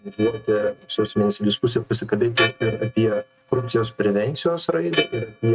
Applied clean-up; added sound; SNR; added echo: neural mask model RNNoise.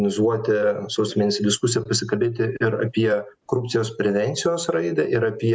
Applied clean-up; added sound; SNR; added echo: none; none; none; none.